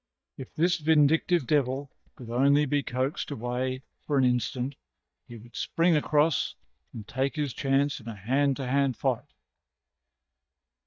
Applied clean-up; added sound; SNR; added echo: neural mask model DeepFilterNet 3.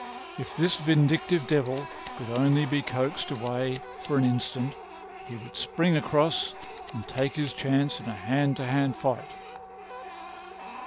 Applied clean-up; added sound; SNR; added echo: none; Scissors + Printer; 12 dB; none.